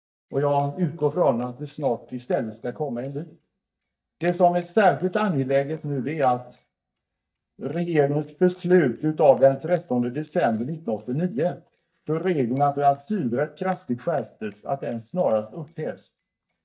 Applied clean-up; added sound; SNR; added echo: neural mask model DeepFilterNet 3.